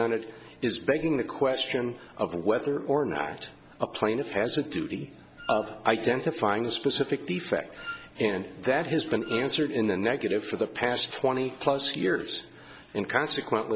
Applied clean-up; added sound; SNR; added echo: none; Wind instrument, woodwind instrument; 13 dB; none.